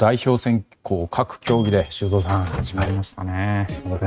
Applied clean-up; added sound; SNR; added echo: neural mask model RNNoise.